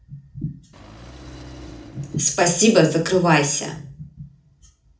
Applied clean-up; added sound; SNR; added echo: neural separator model SepFormer DNS4.